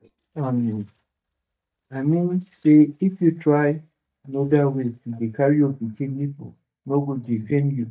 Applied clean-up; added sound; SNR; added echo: neural mask model DeepFilterNet 3.